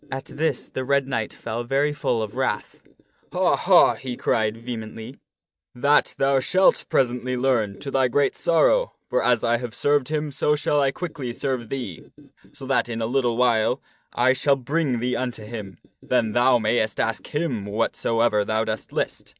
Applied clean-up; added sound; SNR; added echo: neural mask model DeepFilterNet 3.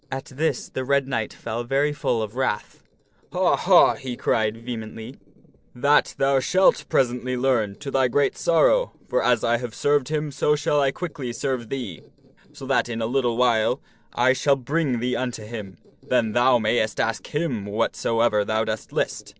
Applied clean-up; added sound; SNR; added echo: neural separator model SepFormer DNS4.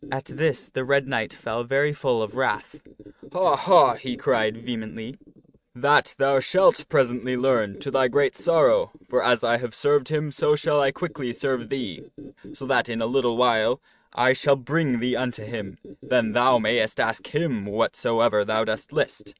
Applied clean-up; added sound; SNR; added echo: neural mask model RNNoise.